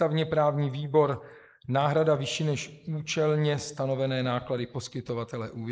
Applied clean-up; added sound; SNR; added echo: neural mask model Resemble Enhance denoiser.